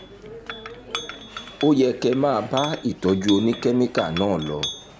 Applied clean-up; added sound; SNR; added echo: none; Chink, clink; 12 dB; none.